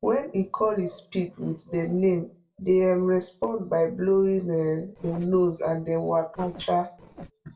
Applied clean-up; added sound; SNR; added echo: neural separator model SepFormer DNS4.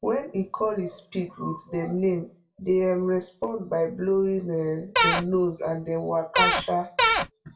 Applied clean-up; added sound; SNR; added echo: none; Cupboard open or close / Door; -4 dB; reverberation time 0.3 s.